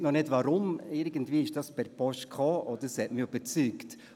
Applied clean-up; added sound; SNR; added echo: none; none; none; none.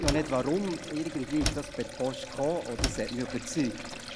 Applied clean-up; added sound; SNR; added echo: none; Slam + Sink (filling or washing); 5 dB; none.